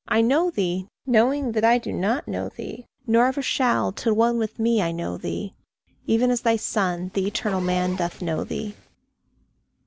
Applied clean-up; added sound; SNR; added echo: none; Zipper (clothing); 17 dB; none.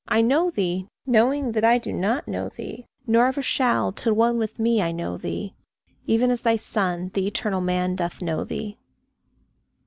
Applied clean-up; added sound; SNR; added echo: none; none; none; none.